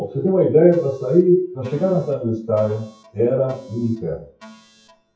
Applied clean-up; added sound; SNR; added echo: classical method WPE with log-MMSE.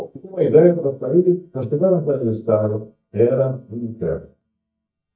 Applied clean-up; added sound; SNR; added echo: neural mask model DeepFilterNet 3.